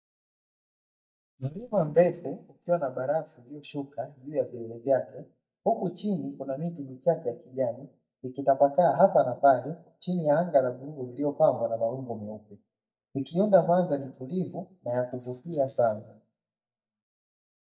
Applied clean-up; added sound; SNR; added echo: neural mask model DeepFilterNet 3.